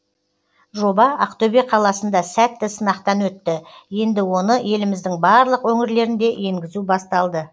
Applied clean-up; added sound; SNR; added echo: none; none; none; none.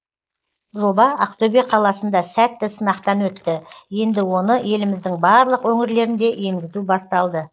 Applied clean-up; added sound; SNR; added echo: neural mask model Resemble Enhance denoiser.